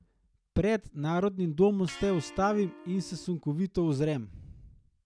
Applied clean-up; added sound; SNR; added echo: none; Electric guitar; 19 dB; none.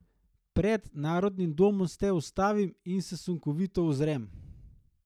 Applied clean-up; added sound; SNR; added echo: none; none; none; none.